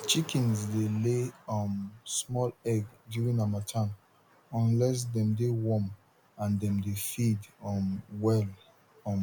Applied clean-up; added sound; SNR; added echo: none; none; none; none.